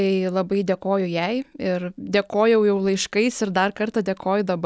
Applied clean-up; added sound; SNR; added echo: none; none; none; none.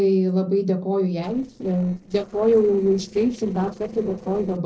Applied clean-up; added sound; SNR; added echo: neural separator model SepFormer DNS4.